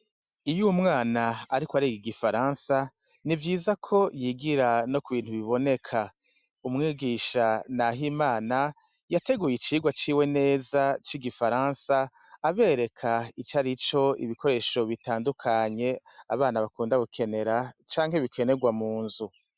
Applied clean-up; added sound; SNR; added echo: none; none; none; none.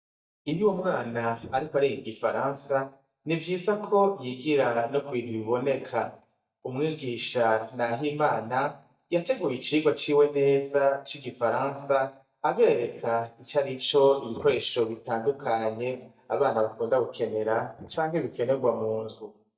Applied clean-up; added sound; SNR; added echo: neural mask model DeepFilterNet 3.